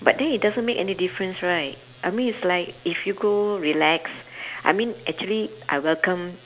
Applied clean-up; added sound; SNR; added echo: none; none; none; none.